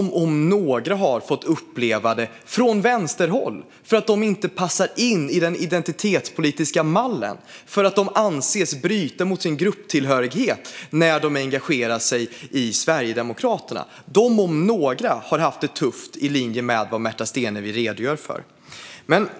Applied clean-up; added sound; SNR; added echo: none; none; none; none.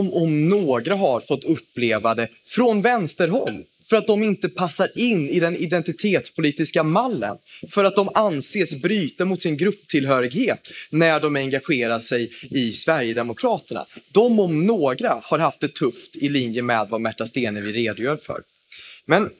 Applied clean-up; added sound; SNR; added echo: neural mask model Resemble Enhance denoiser.